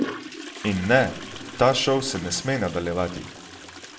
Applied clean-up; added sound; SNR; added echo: none; Toilet flush; 11 dB; reverberation time 0.5 s.